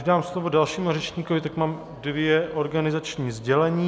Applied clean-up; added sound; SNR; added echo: none; none; none; none.